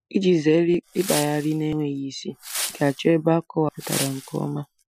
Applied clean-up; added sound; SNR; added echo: classical method Wiener filter.